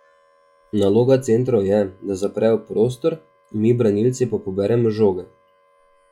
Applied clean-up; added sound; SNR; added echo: classical method log-MMSE.